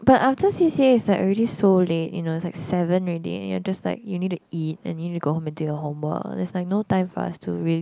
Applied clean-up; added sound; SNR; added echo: none; none; none; none.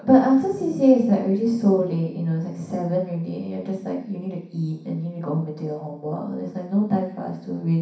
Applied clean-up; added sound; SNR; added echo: none; none; none; reverberation time 0.6 s.